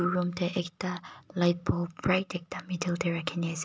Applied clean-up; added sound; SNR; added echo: none; none; none; none.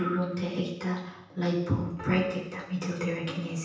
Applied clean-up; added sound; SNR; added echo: none; Piano; 13 dB; reverberation time 0.9 s.